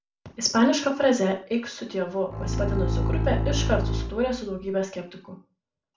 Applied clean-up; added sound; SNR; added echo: none; Bowed string instrument; -1 dB; reverberation time 0.3 s.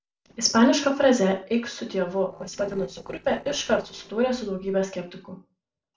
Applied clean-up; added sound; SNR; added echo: neural separator model SepFormer DNS4.